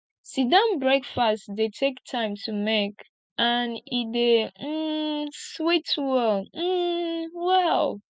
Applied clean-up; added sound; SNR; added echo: none; none; none; none.